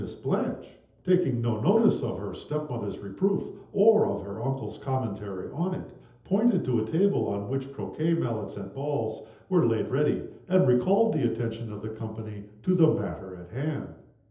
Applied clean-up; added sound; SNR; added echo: none; none; none; reverberation time 0.8 s.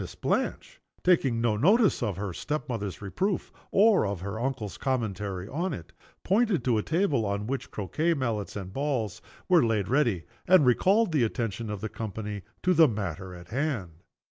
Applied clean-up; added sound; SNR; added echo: none; none; none; none.